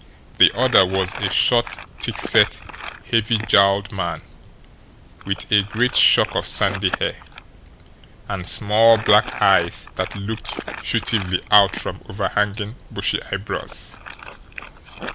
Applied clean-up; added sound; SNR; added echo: none; Crumpling, crinkling; 14 dB; none.